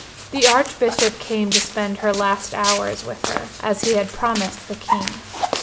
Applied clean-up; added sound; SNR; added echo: none; Walk, footsteps; 4 dB; reverberation time 1.1 s.